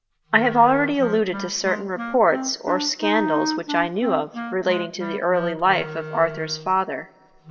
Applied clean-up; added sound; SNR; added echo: none; Wind instrument, woodwind instrument; 9 dB; reverberation time 1.1 s.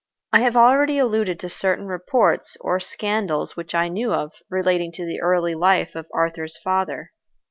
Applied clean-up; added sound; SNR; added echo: none; none; none; none.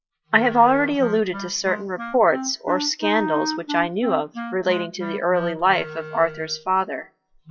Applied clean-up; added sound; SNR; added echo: classical method WPE with log-MMSE.